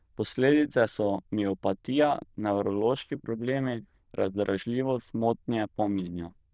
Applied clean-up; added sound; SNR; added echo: neural diffusion model UNIVERSE++.